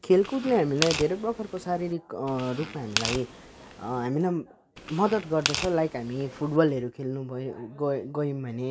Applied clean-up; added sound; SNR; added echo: none; Tearing; 8 dB; none.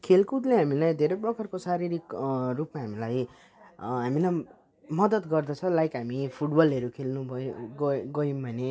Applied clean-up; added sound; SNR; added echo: none; none; none; none.